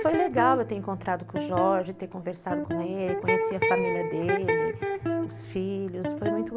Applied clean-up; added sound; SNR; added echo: none; Electric guitar; 0 dB; none.